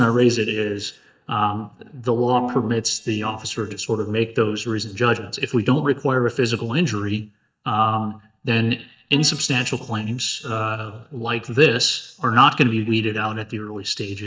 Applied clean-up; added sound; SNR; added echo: neural mask model DeepFilterNet 3.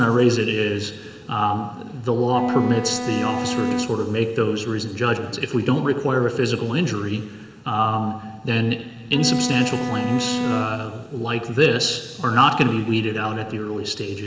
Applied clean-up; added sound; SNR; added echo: none; Bowed string instrument; 3 dB; reverberation time 3.0 s.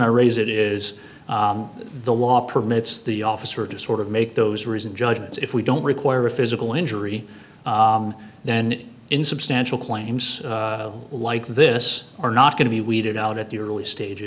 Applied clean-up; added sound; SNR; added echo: none; none; none; none.